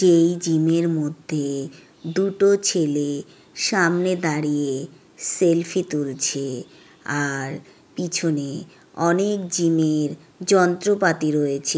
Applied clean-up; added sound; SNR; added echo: none; none; none; none.